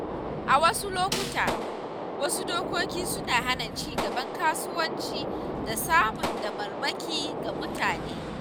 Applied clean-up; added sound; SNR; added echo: none; Snare drum + Gunshot, gunfire; 3 dB; none.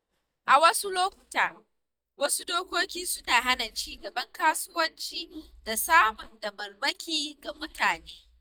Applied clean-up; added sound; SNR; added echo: neural mask model DeepFilterNet 3.